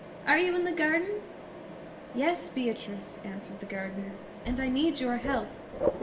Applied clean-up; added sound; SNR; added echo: none; Mechanisms; 7 dB; reverberation time 1.6 s.